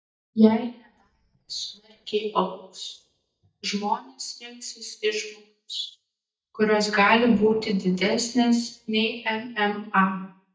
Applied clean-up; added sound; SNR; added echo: neural mask model DeepFilterNet 3.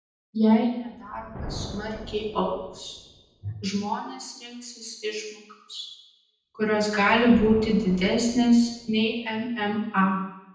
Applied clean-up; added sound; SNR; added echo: none; Thunder; 17 dB; reverberation time 0.9 s.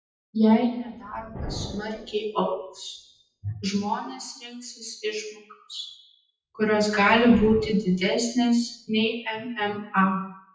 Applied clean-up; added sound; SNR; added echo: classical method WPE with log-MMSE.